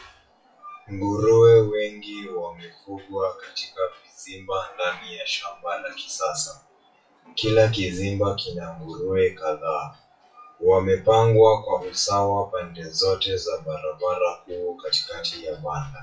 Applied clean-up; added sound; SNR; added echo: classical method WPE with log-MMSE.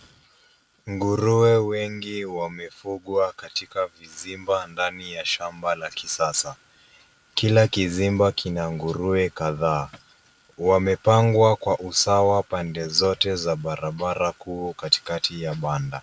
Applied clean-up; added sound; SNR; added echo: none; none; none; none.